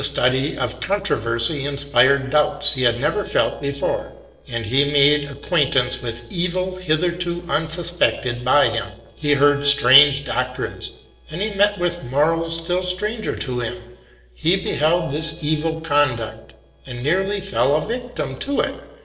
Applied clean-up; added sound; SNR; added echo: neural separator model SepFormer DNS4.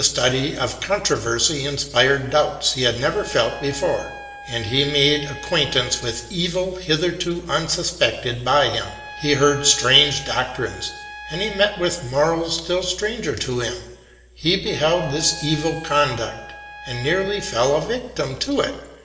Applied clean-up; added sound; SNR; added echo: none; Trumpet; 16 dB; reverberation time 1.6 s.